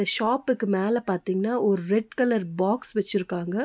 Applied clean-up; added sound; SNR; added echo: none; none; none; none.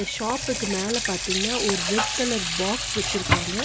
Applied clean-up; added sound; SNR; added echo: none; Sink (filling or washing) / Water tap, faucet; -1 dB; none.